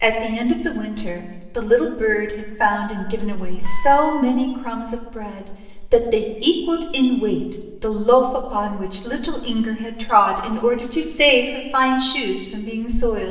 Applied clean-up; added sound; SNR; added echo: none; Wind instrument, woodwind instrument; 17 dB; reverberation time 1.2 s.